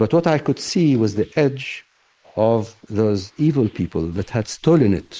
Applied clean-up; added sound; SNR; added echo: neural mask model Resemble Enhance denoiser.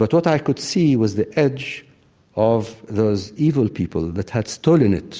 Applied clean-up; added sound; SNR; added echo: none; none; none; none.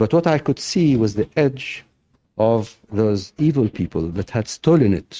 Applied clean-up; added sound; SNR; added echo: neural mask model RNNoise.